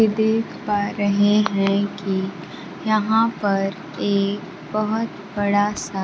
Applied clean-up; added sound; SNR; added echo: none; none; none; none.